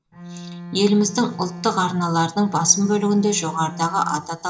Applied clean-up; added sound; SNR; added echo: none; Bowed string instrument; 14 dB; reverberation time 0.6 s.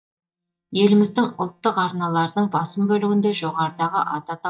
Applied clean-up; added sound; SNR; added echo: neural mask model DeepFilterNet 3.